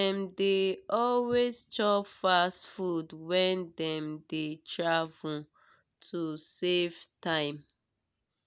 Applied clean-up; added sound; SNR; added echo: none; none; none; none.